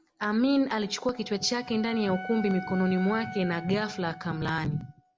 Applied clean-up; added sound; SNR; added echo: none; Wind instrument, woodwind instrument; 15 dB; none.